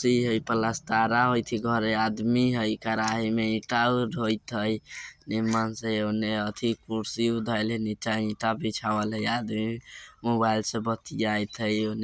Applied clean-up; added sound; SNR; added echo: none; none; none; none.